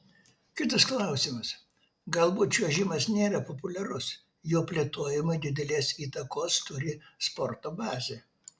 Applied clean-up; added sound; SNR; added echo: none; none; none; none.